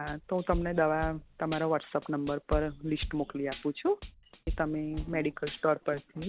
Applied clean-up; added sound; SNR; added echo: none; Drum / Drum kit; 9 dB; none.